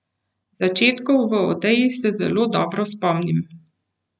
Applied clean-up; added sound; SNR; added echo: none; none; none; none.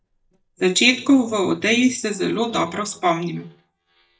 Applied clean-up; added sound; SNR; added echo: neural mask model DeepFilterNet 3.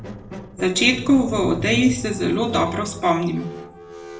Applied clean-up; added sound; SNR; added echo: none; Squeak; 11 dB; reverberation time 0.6 s.